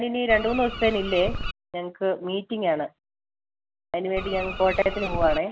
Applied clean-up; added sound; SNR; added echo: none; Bird; 6 dB; none.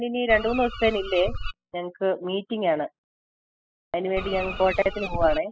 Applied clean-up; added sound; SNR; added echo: classical method spectral subtraction.